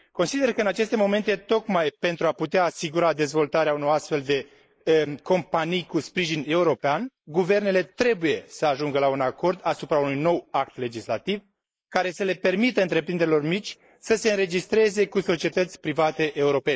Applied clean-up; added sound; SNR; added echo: neural mask model Resemble Enhance denoiser.